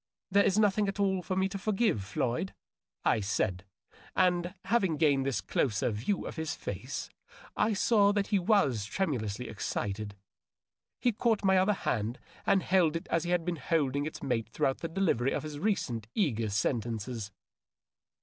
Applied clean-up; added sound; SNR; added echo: none; none; none; none.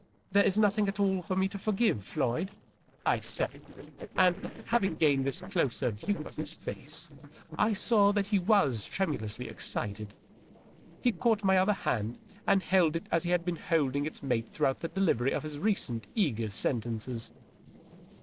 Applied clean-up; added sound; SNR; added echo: neural separator model SepFormer DNS4.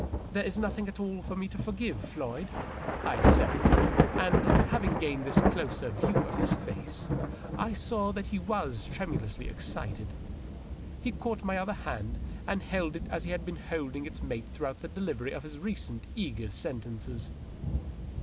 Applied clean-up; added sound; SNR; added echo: none; Thunder / Rain; -4 dB; none.